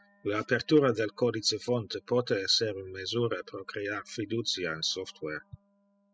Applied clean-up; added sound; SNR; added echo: classical method spectral subtraction.